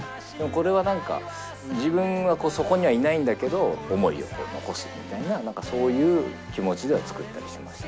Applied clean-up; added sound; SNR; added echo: none; none; none; none.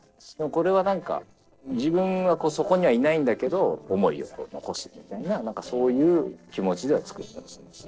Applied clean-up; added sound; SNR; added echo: neural separator model SepFormer DNS4.